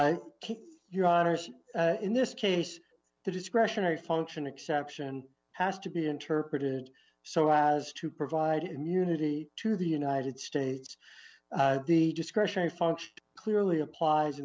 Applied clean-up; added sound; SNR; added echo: none; none; none; none.